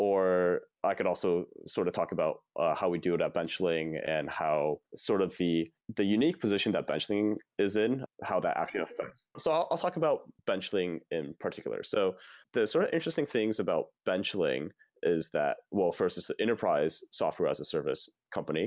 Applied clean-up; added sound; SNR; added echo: none; none; none; none.